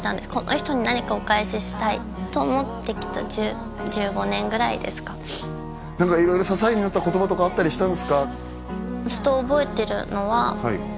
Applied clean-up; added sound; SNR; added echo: none; none; none; none.